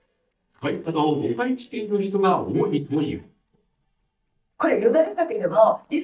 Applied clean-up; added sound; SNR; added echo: neural mask model DeepFilterNet 3.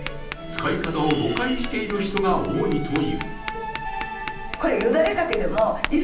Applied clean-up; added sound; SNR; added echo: none; Tap; 8 dB; reverberation time 0.6 s.